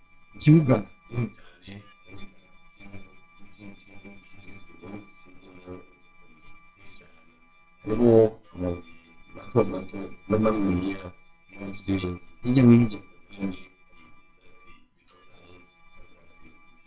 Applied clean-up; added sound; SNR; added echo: neural separator model SepFormer WHAMR!.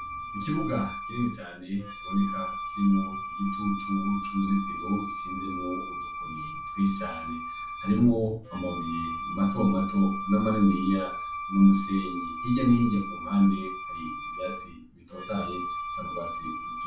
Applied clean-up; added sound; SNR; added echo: none; Wind instrument, woodwind instrument; 8 dB; reverberation time 0.3 s.